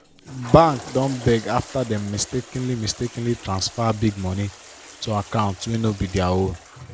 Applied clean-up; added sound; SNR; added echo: none; Toilet flush; 18 dB; none.